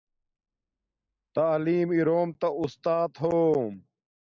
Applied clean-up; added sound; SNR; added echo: neural mask model Resemble Enhance denoiser.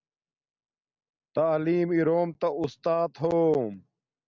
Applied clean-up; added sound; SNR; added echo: none; none; none; none.